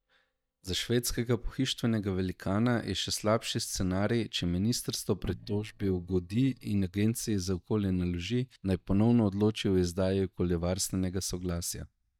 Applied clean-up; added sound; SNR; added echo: neural mask model DeepFilterNet 3.